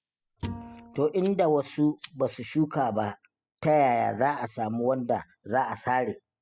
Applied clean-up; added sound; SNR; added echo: classical method spectral subtraction.